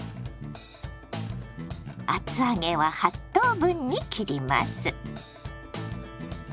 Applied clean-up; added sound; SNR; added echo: none; none; none; none.